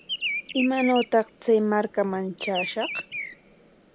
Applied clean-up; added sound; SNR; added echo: none; Bird vocalization, bird call, bird song; 9 dB; none.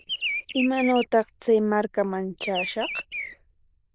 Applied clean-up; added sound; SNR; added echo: neural diffusion model UNIVERSE++.